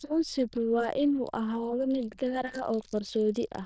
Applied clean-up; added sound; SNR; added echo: neural diffusion model UNIVERSE++.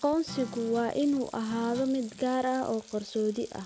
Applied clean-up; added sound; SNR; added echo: none; Guitar + Water tap, faucet; 17 dB; none.